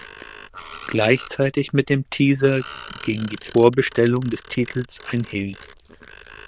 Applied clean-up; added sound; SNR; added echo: neural diffusion model UNIVERSE++.